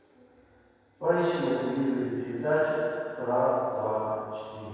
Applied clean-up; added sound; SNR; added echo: none; none; none; reverberation time 2.1 s.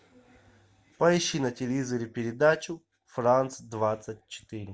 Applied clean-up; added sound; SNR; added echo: none; none; none; none.